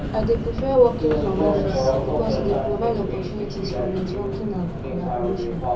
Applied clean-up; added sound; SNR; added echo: none; Subway, metro, underground; 0 dB; reverberation time 0.3 s.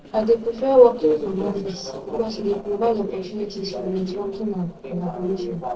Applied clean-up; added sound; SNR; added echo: neural separator model SepFormer DNS4.